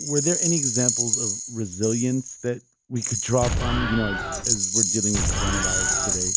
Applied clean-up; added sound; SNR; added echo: none; Rattle + Explosion; -2 dB; none.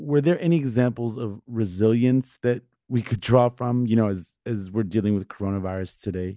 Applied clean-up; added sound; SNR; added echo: none; none; none; none.